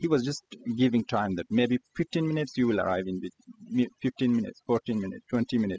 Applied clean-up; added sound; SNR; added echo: classical method spectral subtraction.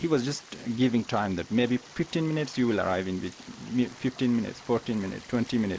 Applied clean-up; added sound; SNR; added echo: neural mask model Resemble Enhance denoiser.